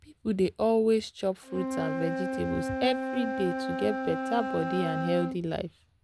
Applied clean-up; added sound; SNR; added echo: none; Wind instrument, woodwind instrument; 4 dB; none.